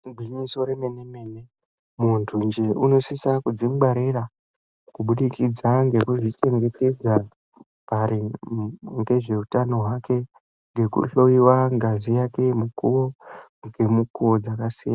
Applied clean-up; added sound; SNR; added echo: none; none; none; none.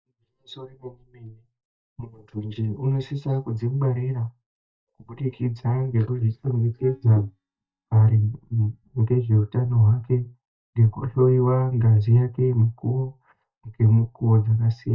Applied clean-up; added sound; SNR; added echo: neural mask model DeepFilterNet 3.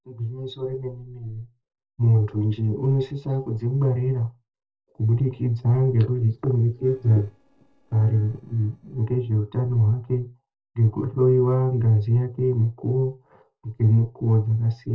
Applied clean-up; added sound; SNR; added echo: neural separator model SepFormer DNS4.